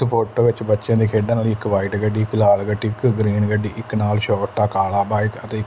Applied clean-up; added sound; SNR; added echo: none; none; none; none.